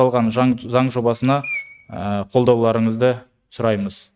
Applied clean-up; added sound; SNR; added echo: neural mask model RNNoise.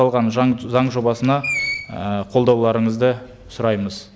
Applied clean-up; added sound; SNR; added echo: none; Screech; 13 dB; none.